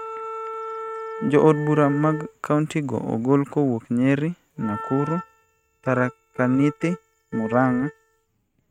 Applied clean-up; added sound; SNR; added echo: neural mask model RNNoise.